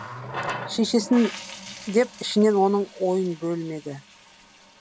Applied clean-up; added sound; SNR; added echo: none; Water tap, faucet; 13 dB; none.